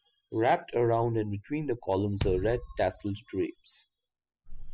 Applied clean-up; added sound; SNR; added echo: classical method spectral subtraction.